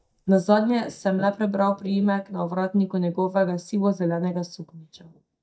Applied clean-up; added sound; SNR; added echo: neural mask model DeepFilterNet 3.